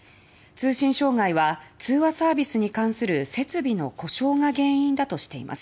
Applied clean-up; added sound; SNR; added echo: none; none; none; none.